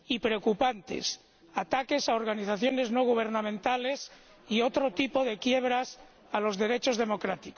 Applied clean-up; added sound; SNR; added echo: none; none; none; none.